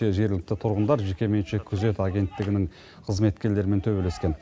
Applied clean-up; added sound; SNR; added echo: none; none; none; none.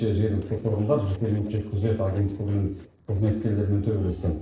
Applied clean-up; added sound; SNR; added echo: neural separator model SepFormer DNS4.